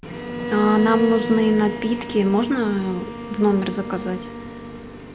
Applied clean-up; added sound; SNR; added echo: none; Bowed string instrument; 9 dB; none.